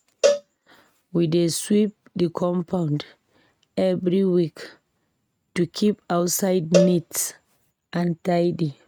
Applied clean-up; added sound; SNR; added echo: neural mask model RNNoise.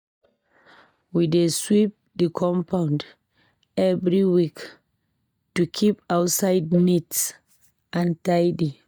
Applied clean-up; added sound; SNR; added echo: neural mask model DeepFilterNet 3.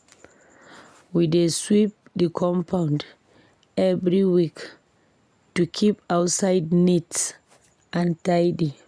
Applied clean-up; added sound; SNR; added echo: none; none; none; none.